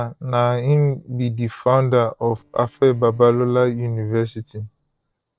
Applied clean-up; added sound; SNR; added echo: neural separator model SepFormer DNS4.